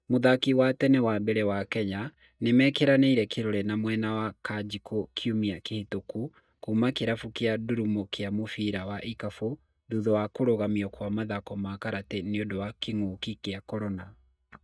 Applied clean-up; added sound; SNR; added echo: neural mask model DeepFilterNet 3.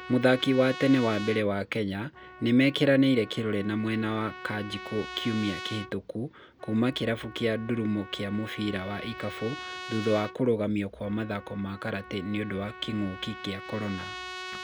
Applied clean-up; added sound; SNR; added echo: none; Trumpet; 14 dB; none.